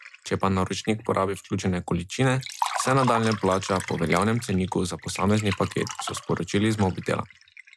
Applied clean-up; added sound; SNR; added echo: none; Liquid; 11 dB; none.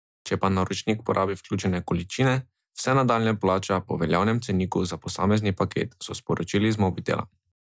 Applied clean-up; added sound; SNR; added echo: none; none; none; none.